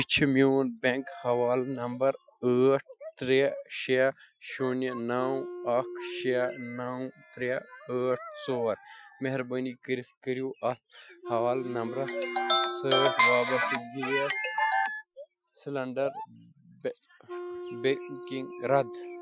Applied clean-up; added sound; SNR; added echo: classical method Wiener filter.